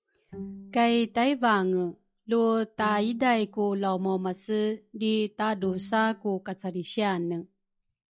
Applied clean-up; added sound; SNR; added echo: classical method log-MMSE.